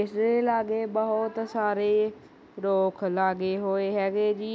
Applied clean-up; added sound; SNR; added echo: none; none; none; none.